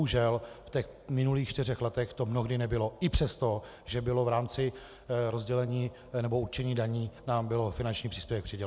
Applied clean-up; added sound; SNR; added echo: none; none; none; none.